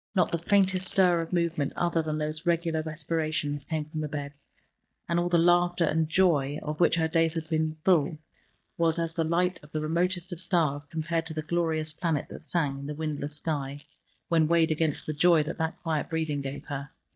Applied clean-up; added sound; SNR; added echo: neural mask model DeepFilterNet 3.